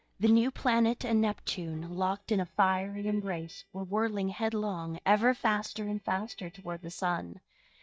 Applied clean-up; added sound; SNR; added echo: neural mask model DeepFilterNet 3.